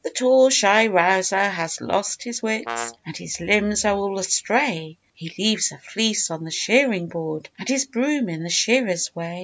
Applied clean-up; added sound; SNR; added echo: none; Brass instrument; 13 dB; none.